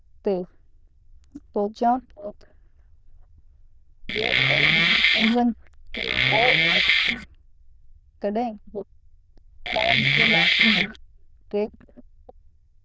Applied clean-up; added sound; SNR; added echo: neural diffusion model UNIVERSE++.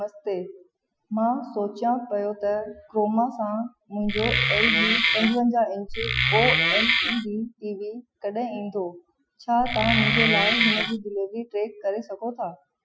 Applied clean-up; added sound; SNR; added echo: classical method Wiener filter.